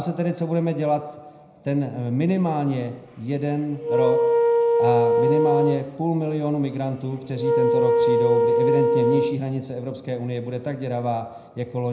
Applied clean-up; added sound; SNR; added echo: none; Wind instrument, woodwind instrument; -4 dB; reverberation time 0.8 s.